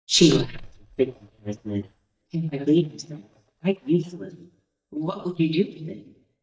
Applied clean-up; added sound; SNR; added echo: neural mask model DeepFilterNet 3.